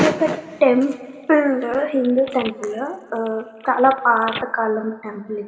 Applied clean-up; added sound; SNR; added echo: none; Telephone; 20 dB; reverberation time 2.1 s.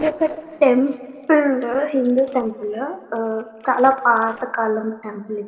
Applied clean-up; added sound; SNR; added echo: neural separator model SepFormer DNS4.